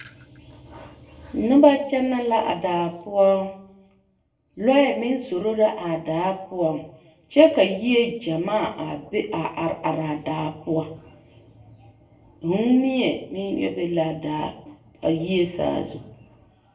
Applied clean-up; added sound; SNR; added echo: none; none; none; reverberation time 0.6 s.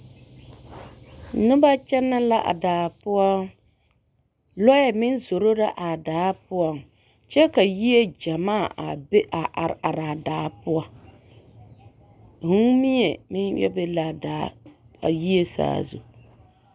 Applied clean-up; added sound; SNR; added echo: none; none; none; none.